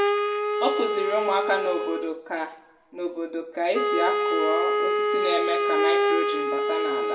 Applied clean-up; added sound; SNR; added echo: none; Wind instrument, woodwind instrument; -4 dB; reverberation time 0.6 s.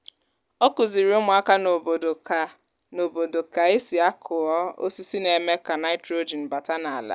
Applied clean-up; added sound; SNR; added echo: none; none; none; none.